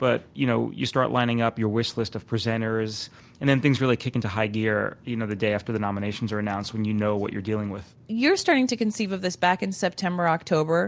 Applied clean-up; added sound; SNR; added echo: none; none; none; none.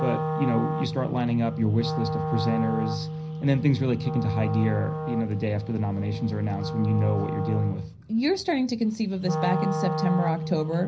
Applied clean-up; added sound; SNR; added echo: none; Wind instrument, woodwind instrument; 5 dB; reverberation time 0.5 s.